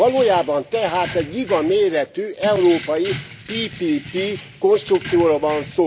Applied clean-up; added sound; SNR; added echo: none; Keys jangling; 15 dB; none.